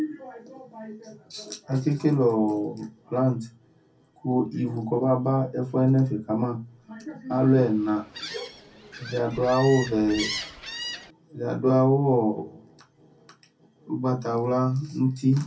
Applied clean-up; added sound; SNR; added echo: none; Gull, seagull; 12 dB; reverberation time 0.3 s.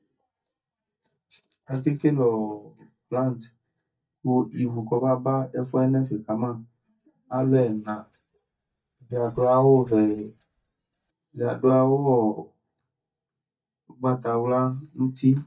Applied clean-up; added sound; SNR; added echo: neural mask model DeepFilterNet 3.